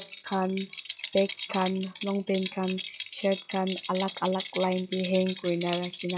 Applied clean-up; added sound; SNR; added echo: classical method log-MMSE.